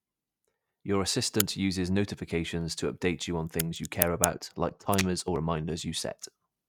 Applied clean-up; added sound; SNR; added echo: neural mask model RNNoise.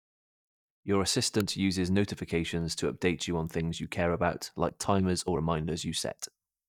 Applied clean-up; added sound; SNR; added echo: neural mask model DeepFilterNet 3.